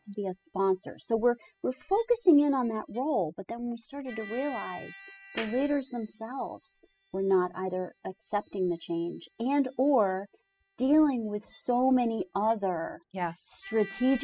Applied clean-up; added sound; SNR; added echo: classical method spectral subtraction.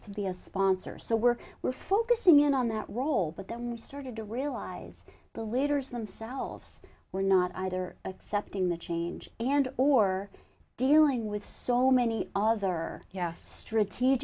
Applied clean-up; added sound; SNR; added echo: none; none; none; none.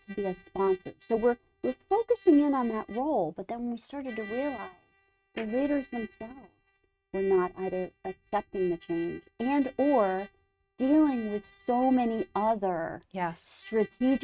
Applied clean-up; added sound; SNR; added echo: neural mask model RNNoise.